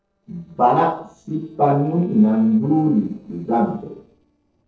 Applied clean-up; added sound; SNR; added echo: neural separator model SepFormer DNS4.